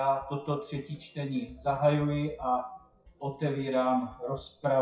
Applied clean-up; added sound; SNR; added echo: classical method WPE with log-MMSE.